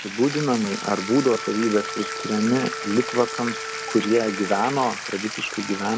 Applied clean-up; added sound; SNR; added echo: none; Wind instrument, woodwind instrument + Bathtub (filling or washing); 8 dB; none.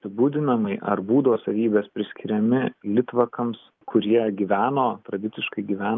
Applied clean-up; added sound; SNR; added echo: none; none; none; none.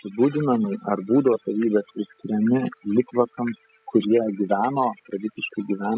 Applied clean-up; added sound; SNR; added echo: classical method spectral subtraction.